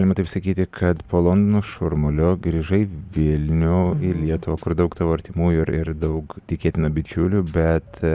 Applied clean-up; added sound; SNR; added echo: none; none; none; none.